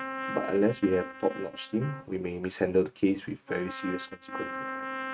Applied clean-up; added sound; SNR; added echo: neural mask model RNNoise.